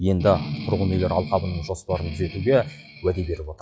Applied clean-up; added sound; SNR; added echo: classical method log-MMSE.